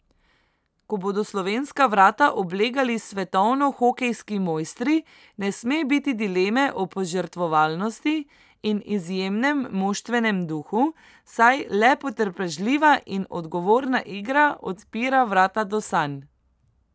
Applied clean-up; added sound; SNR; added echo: none; none; none; none.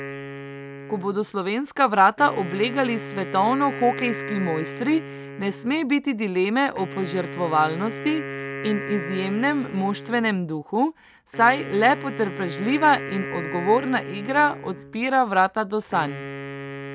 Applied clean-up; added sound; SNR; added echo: none; Wind instrument, woodwind instrument; 11 dB; none.